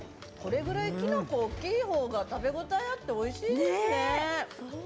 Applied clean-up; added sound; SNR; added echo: none; none; none; none.